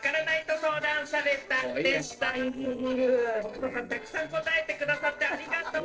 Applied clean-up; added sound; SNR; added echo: neural separator model SepFormer DNS4.